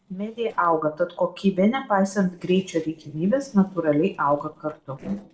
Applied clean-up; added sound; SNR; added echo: neural separator model SepFormer DNS4.